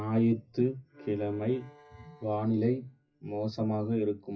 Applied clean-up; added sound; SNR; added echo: classical method WPE with log-MMSE.